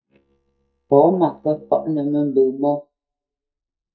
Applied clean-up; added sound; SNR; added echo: neural mask model DeepFilterNet 3.